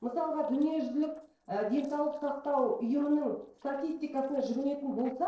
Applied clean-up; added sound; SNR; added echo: neural separator model SepFormer DNS4.